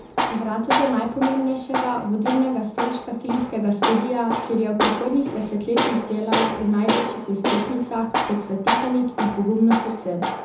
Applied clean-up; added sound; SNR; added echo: none; Tools; 3 dB; reverberation time 0.5 s.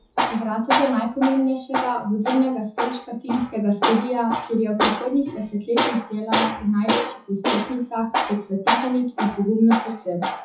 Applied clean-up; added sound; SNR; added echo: classical method WPE with log-MMSE.